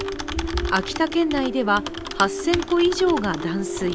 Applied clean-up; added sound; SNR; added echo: none; Typing; 9 dB; none.